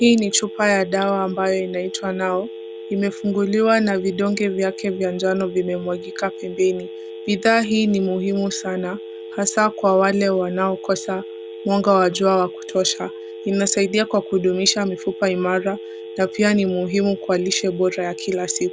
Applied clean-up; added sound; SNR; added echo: none; Telephone; 13 dB; none.